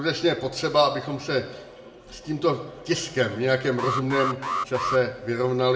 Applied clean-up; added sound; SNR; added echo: none; Alarm; 4 dB; reverberation time 0.8 s.